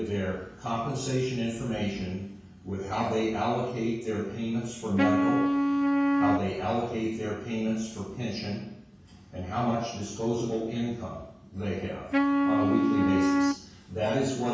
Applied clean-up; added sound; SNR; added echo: none; Wind instrument, woodwind instrument; -4 dB; reverberation time 0.6 s.